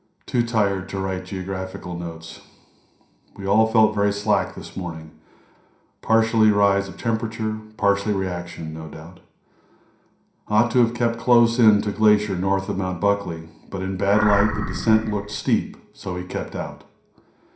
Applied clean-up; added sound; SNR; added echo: none; Animal; 4 dB; reverberation time 0.5 s.